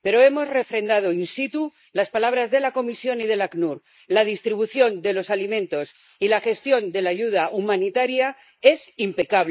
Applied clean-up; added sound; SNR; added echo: neural mask model Resemble Enhance denoiser.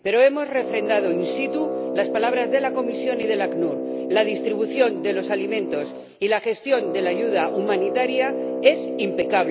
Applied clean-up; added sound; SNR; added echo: none; Brass instrument; 4 dB; none.